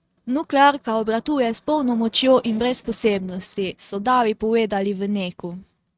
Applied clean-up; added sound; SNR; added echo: neural mask model RNNoise.